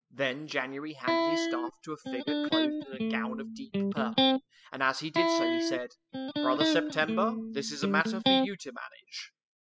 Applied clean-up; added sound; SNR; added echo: classical method spectral subtraction.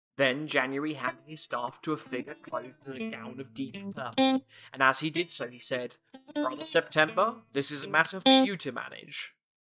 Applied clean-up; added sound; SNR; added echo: neural mask model DeepFilterNet 3.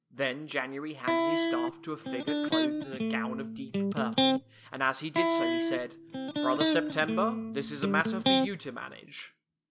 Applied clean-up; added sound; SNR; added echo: none; Electric guitar; -5 dB; none.